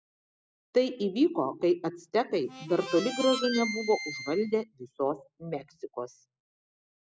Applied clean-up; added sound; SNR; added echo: none; Harmonica; 7 dB; none.